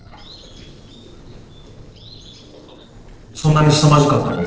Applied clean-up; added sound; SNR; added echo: neural separator model SepFormer DNS4.